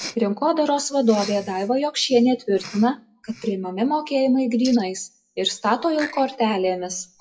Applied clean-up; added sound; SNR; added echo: classical method WPE with log-MMSE.